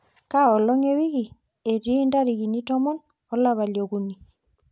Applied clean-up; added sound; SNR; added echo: none; none; none; none.